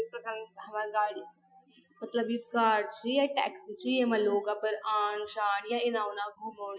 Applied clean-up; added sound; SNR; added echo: classical method Wiener filter.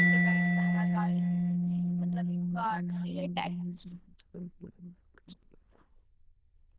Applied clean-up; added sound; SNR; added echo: neural diffusion model UNIVERSE++.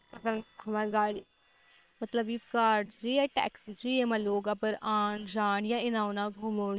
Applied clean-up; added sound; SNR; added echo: neural separator model SepFormer WHAM!.